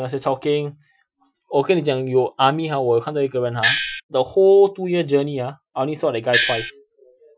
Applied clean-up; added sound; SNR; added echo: classical method Wiener filter.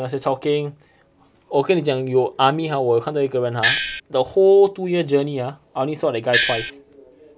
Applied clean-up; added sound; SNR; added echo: none; Gong; 0 dB; none.